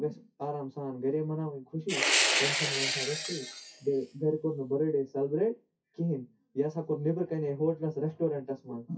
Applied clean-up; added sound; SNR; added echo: classical method WPE with log-MMSE.